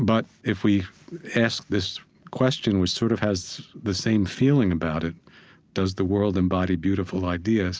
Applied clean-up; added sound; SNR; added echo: none; none; none; none.